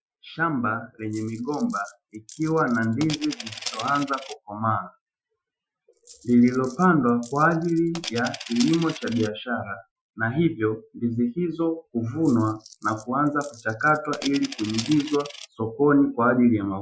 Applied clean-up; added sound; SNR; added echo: classical method Wiener filter.